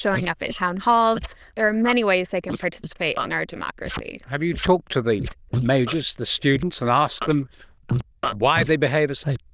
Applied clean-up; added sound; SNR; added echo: neural diffusion model UNIVERSE++.